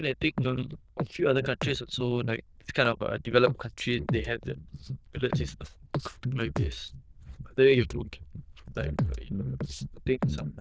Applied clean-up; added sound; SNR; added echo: neural diffusion model UNIVERSE++.